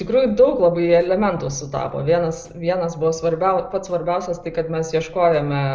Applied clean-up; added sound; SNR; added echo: none; none; none; none.